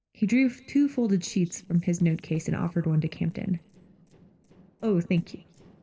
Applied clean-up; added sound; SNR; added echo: neural separator model SepFormer DNS4.